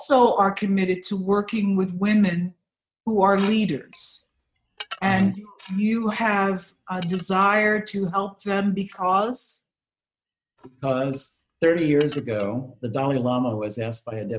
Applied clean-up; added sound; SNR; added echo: neural mask model RNNoise.